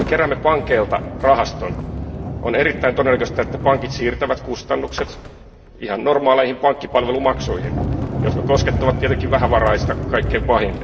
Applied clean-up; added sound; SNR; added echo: none; Sliding door; 5 dB; reverberation time 1.8 s.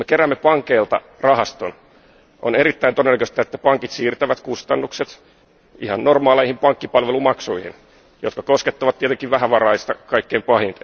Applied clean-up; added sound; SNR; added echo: none; none; none; none.